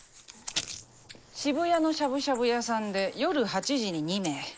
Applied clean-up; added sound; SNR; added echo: neural mask model Resemble Enhance denoiser.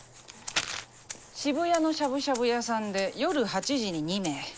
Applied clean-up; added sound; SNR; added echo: none; Rattle (instrument); 17 dB; none.